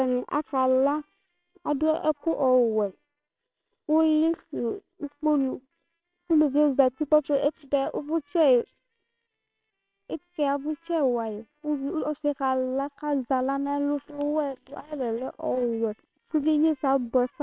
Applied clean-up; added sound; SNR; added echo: neural separator model SepFormer WHAMR!.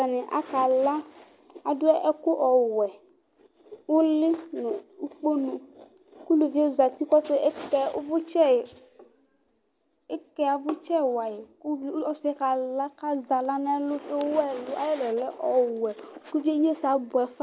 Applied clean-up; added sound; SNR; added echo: none; none; none; none.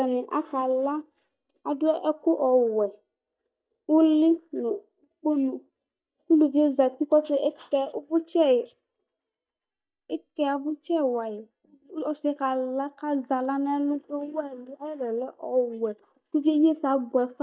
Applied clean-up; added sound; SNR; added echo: neural mask model DeepFilterNet 3.